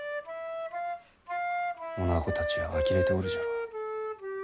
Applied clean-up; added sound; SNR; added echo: none; Wind instrument, woodwind instrument; -3 dB; none.